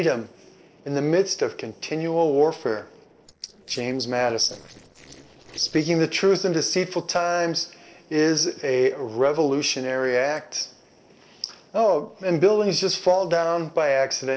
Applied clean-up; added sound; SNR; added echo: neural separator model SepFormer DNS4.